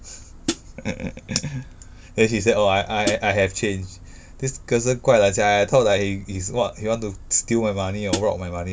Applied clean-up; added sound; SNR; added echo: none; Hi-hat; 5 dB; none.